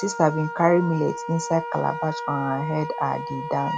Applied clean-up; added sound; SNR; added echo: none; Wind instrument, woodwind instrument; 8 dB; none.